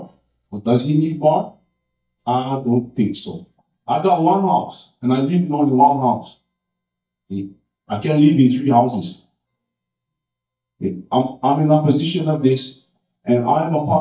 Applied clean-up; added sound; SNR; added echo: neural mask model DeepFilterNet 3.